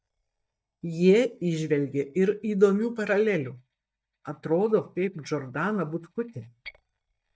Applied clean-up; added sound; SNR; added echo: neural mask model DeepFilterNet 3.